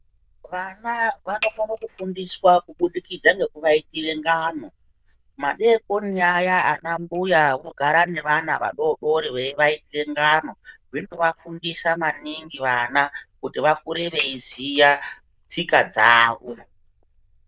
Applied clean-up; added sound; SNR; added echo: neural diffusion model UNIVERSE++.